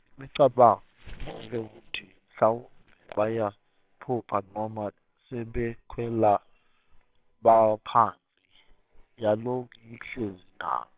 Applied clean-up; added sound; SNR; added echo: neural separator model SepFormer WHAMR!.